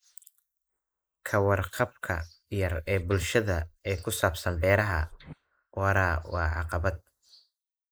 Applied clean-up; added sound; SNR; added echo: neural mask model Resemble Enhance denoiser.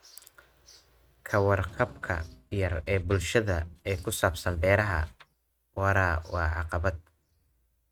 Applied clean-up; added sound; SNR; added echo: neural mask model RNNoise.